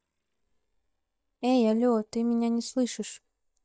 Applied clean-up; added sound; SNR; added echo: neural mask model DeepFilterNet 3.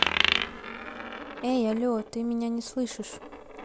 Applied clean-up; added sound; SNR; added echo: none; Coin (dropping); 1 dB; none.